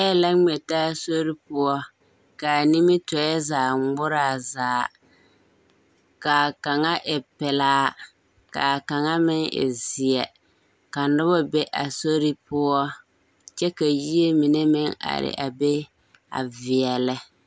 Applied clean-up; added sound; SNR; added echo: none; none; none; none.